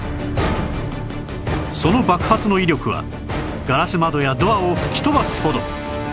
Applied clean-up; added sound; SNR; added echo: none; none; none; none.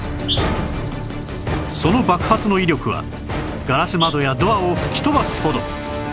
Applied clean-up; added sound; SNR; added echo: none; Insect; 15 dB; none.